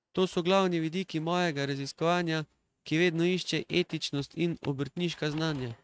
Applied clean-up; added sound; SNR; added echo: neural mask model RNNoise.